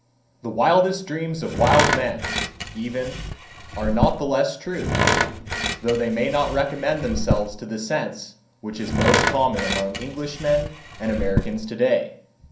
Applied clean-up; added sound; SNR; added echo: none; Tools; 1 dB; reverberation time 0.6 s.